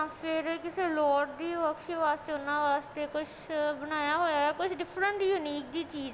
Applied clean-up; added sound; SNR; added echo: none; none; none; none.